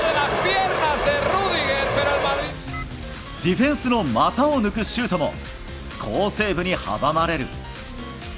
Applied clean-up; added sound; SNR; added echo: none; Bass guitar; 16 dB; none.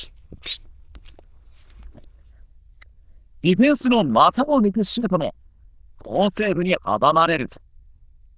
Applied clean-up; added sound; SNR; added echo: neural diffusion model UNIVERSE++.